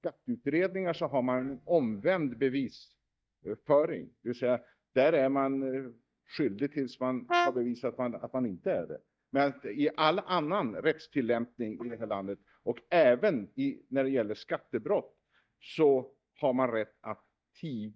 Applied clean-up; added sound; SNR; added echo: neural mask model DeepFilterNet 3.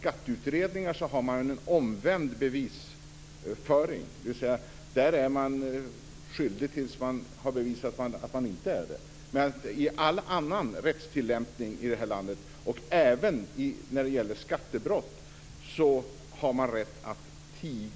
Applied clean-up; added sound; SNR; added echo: none; none; none; none.